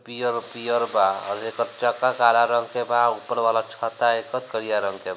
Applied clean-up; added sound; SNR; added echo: none; none; none; none.